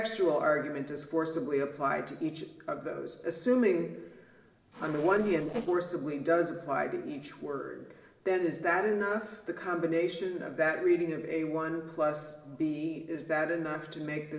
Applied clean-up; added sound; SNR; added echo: neural separator model SepFormer DNS4.